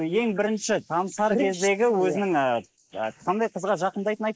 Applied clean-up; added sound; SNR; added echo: neural mask model Resemble Enhance denoiser.